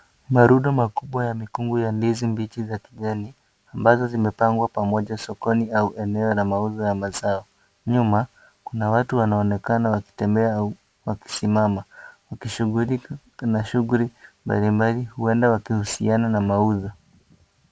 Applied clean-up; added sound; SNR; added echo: none; none; none; none.